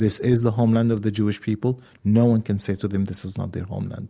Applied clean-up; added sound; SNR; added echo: none; none; none; none.